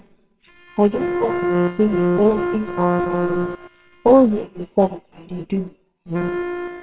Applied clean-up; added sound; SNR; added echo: neural separator model SepFormer WHAMR!.